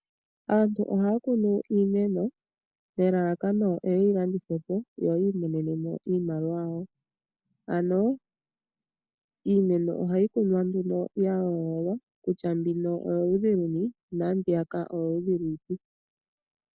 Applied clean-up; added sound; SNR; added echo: none; none; none; none.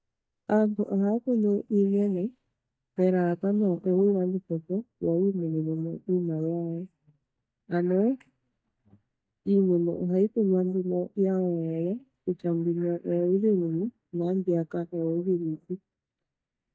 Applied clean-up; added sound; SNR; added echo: neural mask model DeepFilterNet 3.